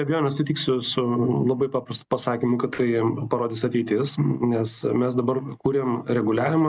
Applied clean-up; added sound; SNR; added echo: none; none; none; none.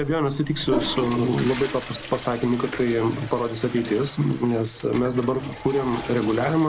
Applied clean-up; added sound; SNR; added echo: none; Toilet flush / Water; 11 dB; none.